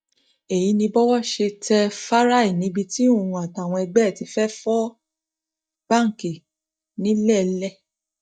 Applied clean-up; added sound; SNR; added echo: neural mask model DeepFilterNet 3.